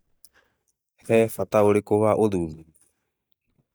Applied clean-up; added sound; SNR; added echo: neural mask model DeepFilterNet 3.